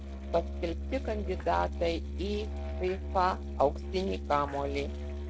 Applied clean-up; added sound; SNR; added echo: neural mask model RNNoise.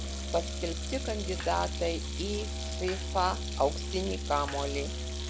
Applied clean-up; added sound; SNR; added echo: none; Musical instrument + Sink (filling or washing); 2 dB; none.